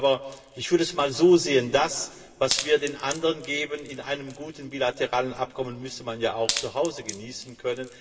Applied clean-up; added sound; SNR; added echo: none; Wood; 13 dB; reverberation time 2.9 s.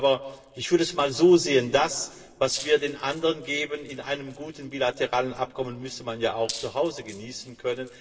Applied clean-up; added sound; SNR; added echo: neural separator model SepFormer DNS4.